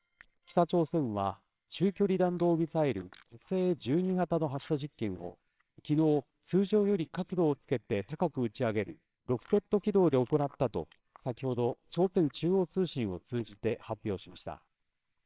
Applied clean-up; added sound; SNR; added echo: neural separator model SepFormer WHAMR!.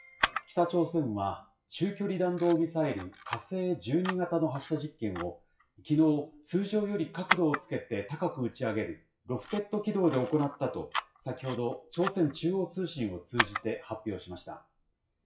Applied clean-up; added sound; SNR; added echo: classical method WPE with log-MMSE.